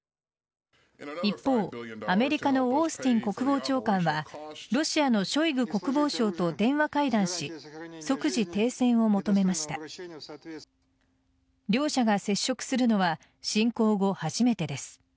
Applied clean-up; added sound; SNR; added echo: none; none; none; none.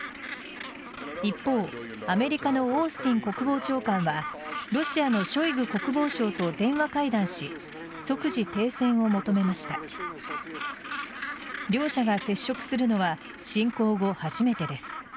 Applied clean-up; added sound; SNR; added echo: none; Gull, seagull; 11 dB; none.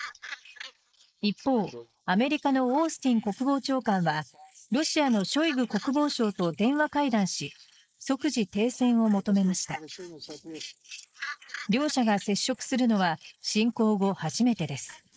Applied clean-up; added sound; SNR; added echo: neural mask model Resemble Enhance denoiser.